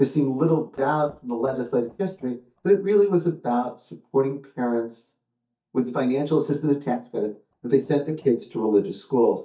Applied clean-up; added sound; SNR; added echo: neural mask model DeepFilterNet 3.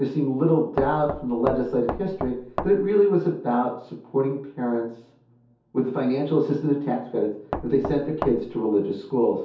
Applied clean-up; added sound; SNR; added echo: none; Knock; 9 dB; reverberation time 0.6 s.